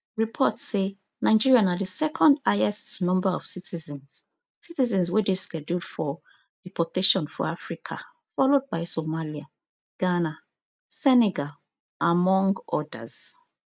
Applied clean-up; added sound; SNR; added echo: none; none; none; none.